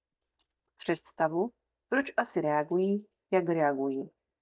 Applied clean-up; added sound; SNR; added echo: neural mask model DeepFilterNet 3.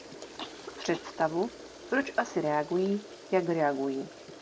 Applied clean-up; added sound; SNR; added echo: none; Toilet flush + Chewing, mastication / Cough; 14 dB; none.